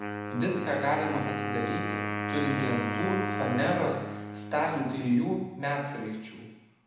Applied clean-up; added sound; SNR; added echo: none; Wind instrument, woodwind instrument; 4 dB; reverberation time 1.0 s.